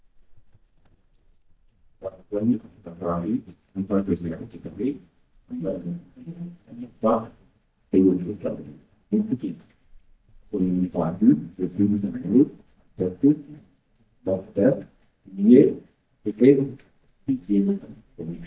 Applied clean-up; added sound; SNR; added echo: neural mask model DeepFilterNet 3.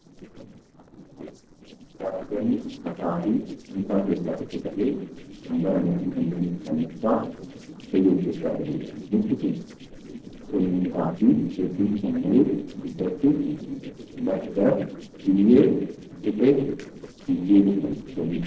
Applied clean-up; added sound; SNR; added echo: neural separator model SepFormer DNS4.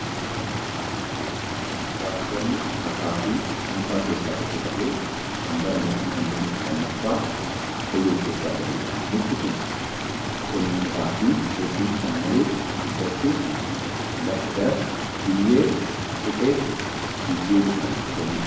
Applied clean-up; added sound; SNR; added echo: none; Stream; 2 dB; reverberation time 0.9 s.